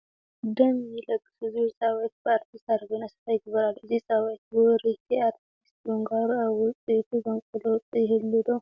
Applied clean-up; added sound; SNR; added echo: none; none; none; none.